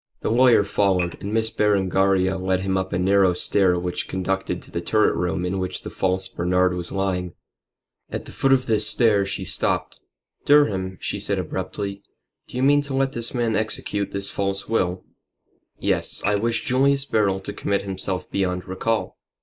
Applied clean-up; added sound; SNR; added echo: neural mask model Resemble Enhance denoiser.